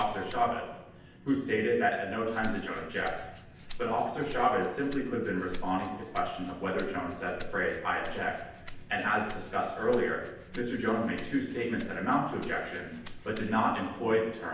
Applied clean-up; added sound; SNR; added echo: none; Rattle (instrument); 11 dB; reverberation time 0.9 s.